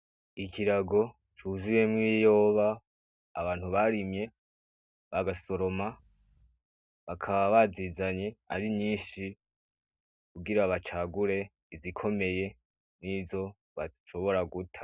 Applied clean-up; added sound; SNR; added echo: none; none; none; none.